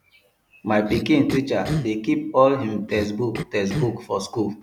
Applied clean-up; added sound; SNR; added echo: none; Cough; 9 dB; none.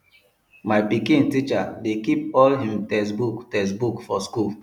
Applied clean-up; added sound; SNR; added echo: none; none; none; none.